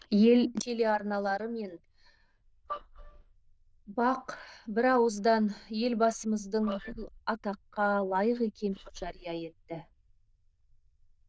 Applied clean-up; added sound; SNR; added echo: neural diffusion model UNIVERSE++.